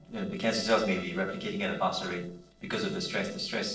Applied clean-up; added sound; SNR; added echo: neural separator model SepFormer DNS4.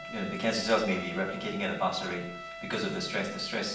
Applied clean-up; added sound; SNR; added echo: none; Trumpet; 11 dB; reverberation time 0.6 s.